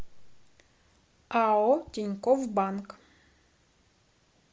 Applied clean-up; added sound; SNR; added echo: none; none; none; none.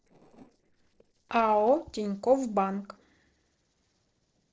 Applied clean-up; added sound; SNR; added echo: neural separator model SepFormer DNS4.